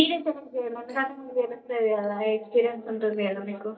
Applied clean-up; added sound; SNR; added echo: neural mask model DeepFilterNet 3.